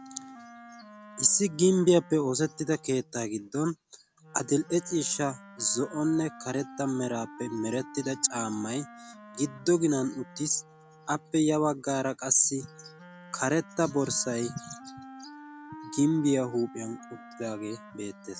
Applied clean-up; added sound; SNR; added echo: none; Wind instrument, woodwind instrument; 19 dB; none.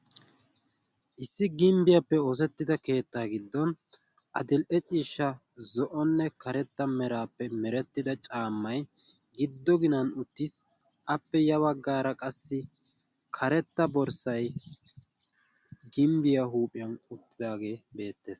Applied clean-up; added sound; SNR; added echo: none; none; none; none.